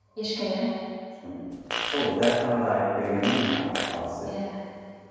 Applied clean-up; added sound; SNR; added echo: none; Fart; 5 dB; reverberation time 1.9 s.